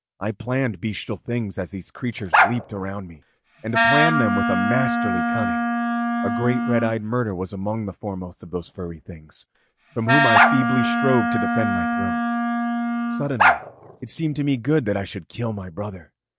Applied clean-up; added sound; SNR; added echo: none; Wind instrument, woodwind instrument + Bark; -5 dB; none.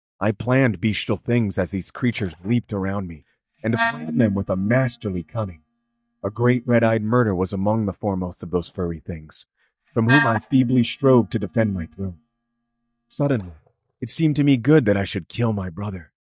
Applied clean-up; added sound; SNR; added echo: neural mask model DeepFilterNet 3.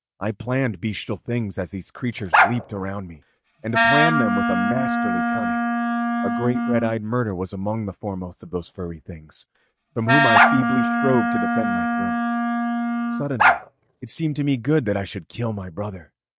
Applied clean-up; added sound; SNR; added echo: neural mask model RNNoise.